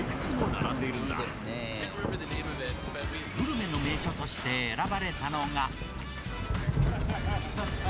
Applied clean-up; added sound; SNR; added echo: none; Thunder / Rain; 1 dB; none.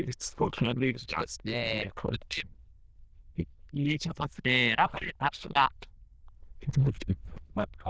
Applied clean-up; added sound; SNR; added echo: neural diffusion model UNIVERSE++.